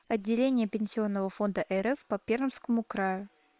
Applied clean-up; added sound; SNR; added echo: neural separator model SepFormer WHAM!.